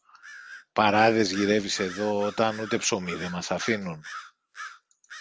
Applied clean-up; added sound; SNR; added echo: none; Bird vocalization, bird call, bird song; 16 dB; none.